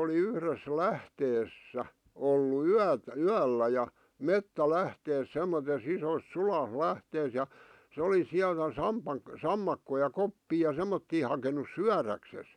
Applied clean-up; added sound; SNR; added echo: none; none; none; none.